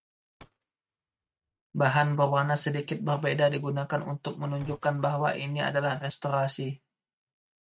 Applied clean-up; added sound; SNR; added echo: neural mask model RNNoise.